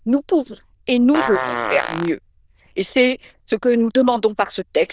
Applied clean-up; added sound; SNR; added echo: neural diffusion model UNIVERSE++.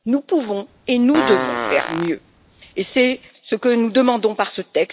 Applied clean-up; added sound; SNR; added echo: none; Fart; 7 dB; none.